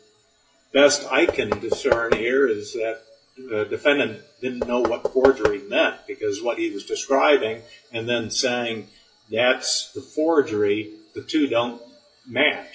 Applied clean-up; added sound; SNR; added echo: classical method WPE with log-MMSE.